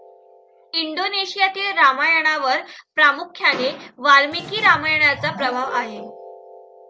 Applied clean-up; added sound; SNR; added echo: none; Keyboard (musical); 19 dB; none.